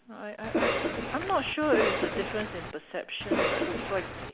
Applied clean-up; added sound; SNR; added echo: none; Cough; -2 dB; none.